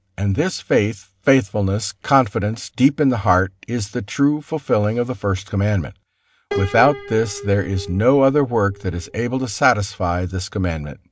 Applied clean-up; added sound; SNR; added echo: none; Piano; 13 dB; none.